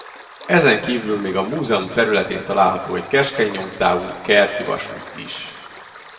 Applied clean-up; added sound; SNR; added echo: none; Stream; 19 dB; reverberation time 1.9 s.